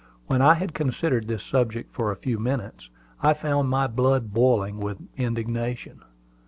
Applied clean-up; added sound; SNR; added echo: none; none; none; none.